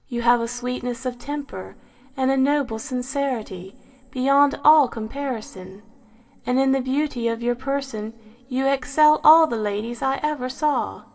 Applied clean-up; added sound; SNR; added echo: none; none; none; reverberation time 1.7 s.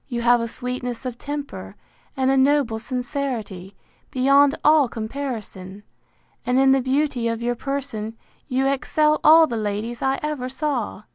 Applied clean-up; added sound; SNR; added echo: none; none; none; none.